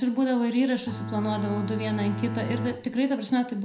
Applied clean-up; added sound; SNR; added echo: none; Bowed string instrument; 7 dB; reverberation time 0.5 s.